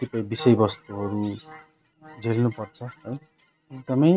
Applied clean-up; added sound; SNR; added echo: neural mask model RNNoise.